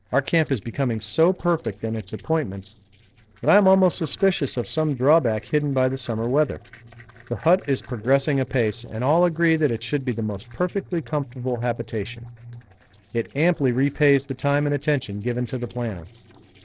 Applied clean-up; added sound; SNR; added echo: neural separator model SepFormer DNS4.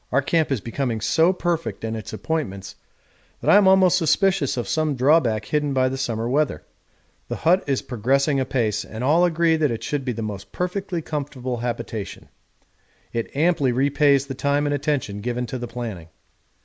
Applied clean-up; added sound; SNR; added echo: none; none; none; none.